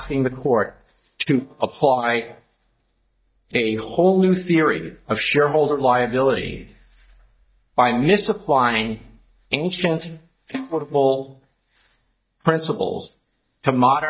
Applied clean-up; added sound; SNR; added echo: neural mask model DeepFilterNet 3.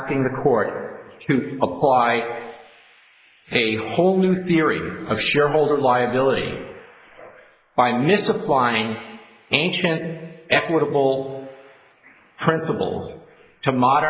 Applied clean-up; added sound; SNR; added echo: neural mask model Resemble Enhance denoiser.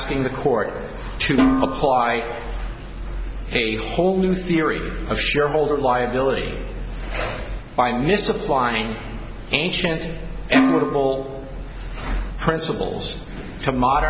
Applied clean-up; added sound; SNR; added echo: none; Snare drum; 1 dB; none.